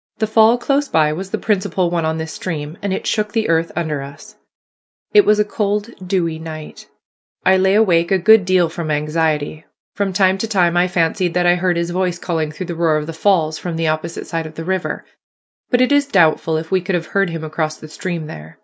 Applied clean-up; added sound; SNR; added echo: none; none; none; none.